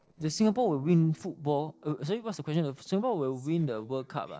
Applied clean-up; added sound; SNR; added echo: neural separator model SepFormer DNS4.